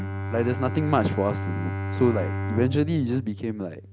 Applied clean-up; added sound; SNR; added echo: none; Bowed string instrument; 4 dB; none.